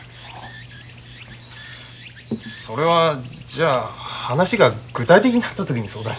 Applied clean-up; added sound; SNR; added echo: none; none; none; none.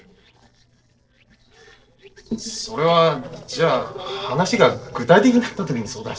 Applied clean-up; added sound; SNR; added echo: neural separator model SepFormer DNS4.